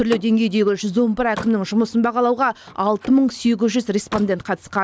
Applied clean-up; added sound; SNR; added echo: none; Slam; 19 dB; none.